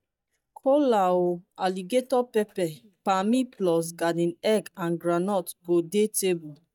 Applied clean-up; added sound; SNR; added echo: neural mask model DeepFilterNet 3.